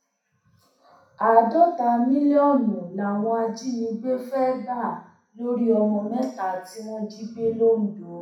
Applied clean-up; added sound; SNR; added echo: none; none; none; reverberation time 0.6 s.